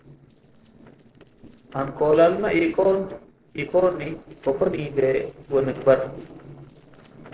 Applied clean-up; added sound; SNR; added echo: neural separator model SepFormer DNS4.